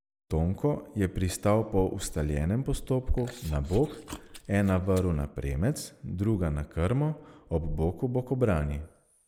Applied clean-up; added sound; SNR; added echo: neural mask model Resemble Enhance denoiser.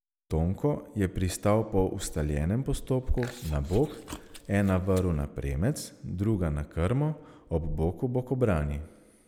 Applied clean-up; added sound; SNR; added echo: none; Chewing, mastication; 18 dB; none.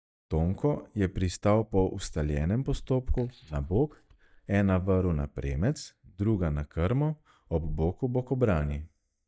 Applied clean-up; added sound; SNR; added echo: neural mask model DeepFilterNet 3.